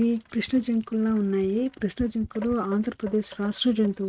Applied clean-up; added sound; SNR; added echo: neural mask model RNNoise.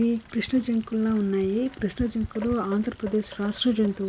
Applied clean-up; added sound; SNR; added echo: none; Rain; 16 dB; none.